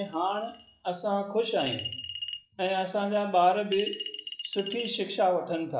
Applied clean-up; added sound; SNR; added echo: classical method log-MMSE.